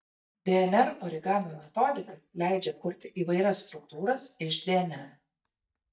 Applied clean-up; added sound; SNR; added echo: neural mask model DeepFilterNet 3.